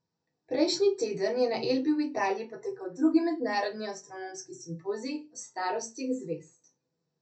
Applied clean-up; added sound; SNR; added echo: none; none; none; reverberation time 0.3 s.